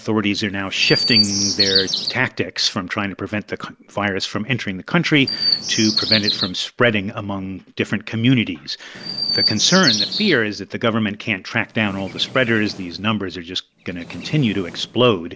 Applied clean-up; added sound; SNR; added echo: none; Chirp, tweet; 5 dB; none.